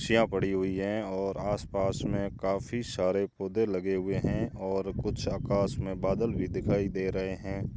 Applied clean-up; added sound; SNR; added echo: none; none; none; none.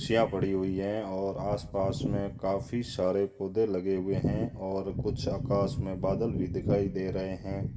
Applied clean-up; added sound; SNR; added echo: none; none; none; reverberation time 0.7 s.